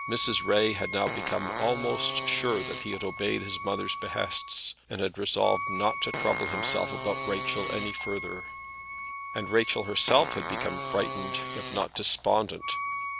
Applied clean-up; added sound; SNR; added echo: none; Wind instrument, woodwind instrument + Fart; 6 dB; none.